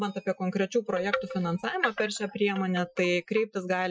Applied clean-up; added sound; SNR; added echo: classical method Wiener filter.